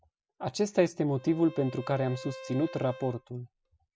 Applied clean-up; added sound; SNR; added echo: none; Bowed string instrument; 17 dB; none.